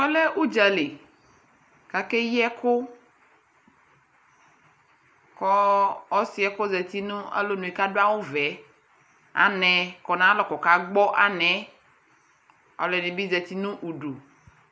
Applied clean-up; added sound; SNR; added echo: none; none; none; none.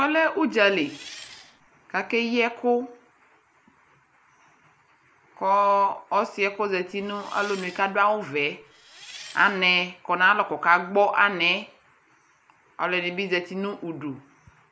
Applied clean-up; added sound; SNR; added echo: none; Engine; 19 dB; none.